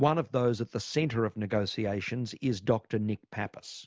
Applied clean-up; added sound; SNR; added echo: none; none; none; none.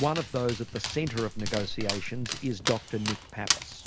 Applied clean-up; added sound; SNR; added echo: none; Dog; 3 dB; none.